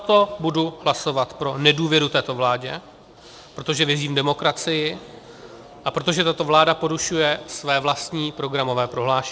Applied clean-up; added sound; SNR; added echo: none; none; none; none.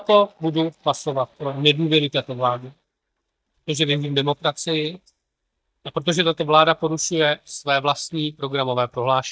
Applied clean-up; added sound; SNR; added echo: neural mask model DeepFilterNet 3.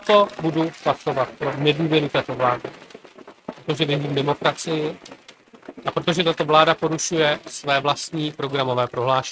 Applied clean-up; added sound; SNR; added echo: neural mask model RNNoise.